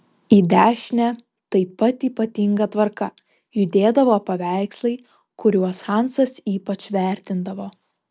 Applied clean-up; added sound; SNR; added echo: none; none; none; none.